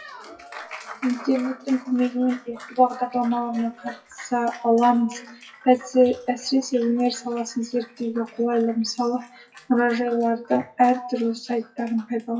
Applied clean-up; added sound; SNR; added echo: classical method WPE with log-MMSE.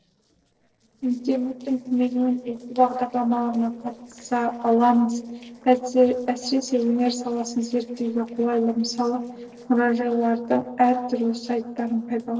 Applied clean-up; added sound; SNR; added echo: neural separator model SepFormer DNS4.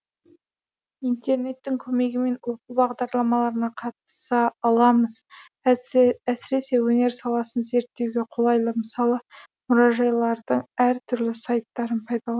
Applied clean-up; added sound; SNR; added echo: none; none; none; none.